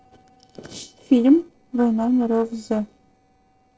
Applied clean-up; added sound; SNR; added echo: neural separator model SepFormer DNS4.